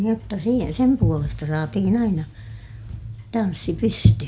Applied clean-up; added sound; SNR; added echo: none; none; none; none.